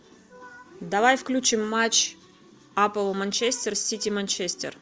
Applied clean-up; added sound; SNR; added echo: none; none; none; none.